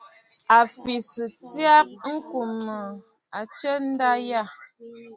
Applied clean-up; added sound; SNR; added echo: none; none; none; none.